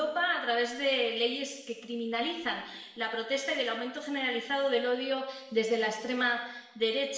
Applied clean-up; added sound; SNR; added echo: none; none; none; reverberation time 0.9 s.